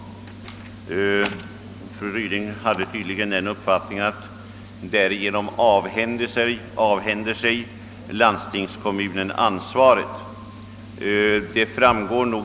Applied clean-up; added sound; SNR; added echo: none; none; none; none.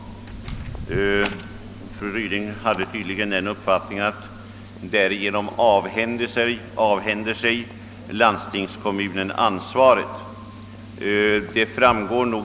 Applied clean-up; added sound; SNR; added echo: none; Walk, footsteps; 20 dB; none.